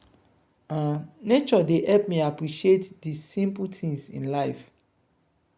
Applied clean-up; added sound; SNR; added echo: none; none; none; none.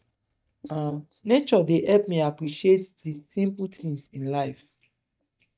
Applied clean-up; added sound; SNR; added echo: neural mask model DeepFilterNet 3.